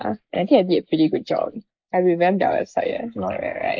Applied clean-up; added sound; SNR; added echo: neural mask model Resemble Enhance denoiser.